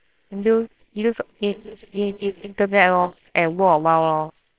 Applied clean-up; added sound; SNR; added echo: neural separator model SepFormer WHAMR!.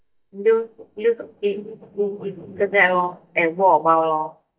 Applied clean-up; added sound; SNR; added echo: neural mask model DeepFilterNet 3.